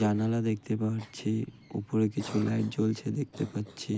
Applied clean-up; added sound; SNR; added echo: none; Cough; 19 dB; none.